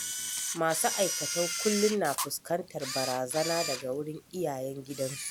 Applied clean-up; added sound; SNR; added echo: none; Camera; 5 dB; none.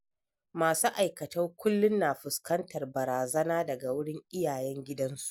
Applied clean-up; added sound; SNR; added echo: none; none; none; none.